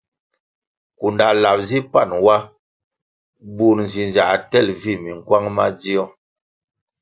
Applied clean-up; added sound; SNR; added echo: none; none; none; none.